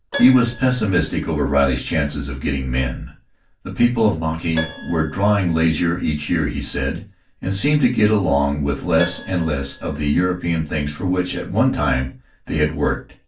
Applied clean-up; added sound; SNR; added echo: none; Keyboard (musical); 19 dB; reverberation time 0.2 s.